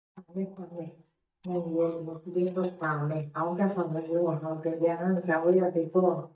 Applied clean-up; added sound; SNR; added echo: neural mask model DeepFilterNet 3.